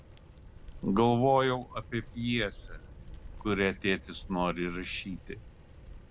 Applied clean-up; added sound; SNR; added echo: none; Bicycle; 15 dB; none.